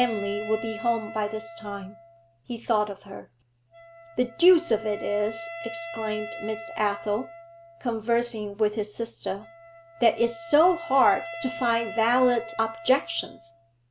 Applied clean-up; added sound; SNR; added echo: none; Wind instrument, woodwind instrument; 14 dB; none.